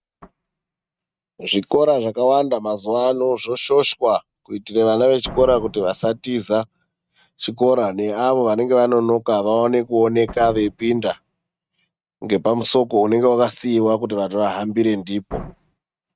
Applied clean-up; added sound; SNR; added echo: neural mask model RNNoise.